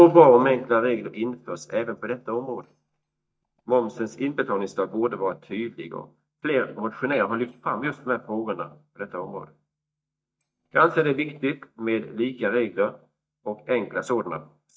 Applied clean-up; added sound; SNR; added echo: neural mask model DeepFilterNet 3.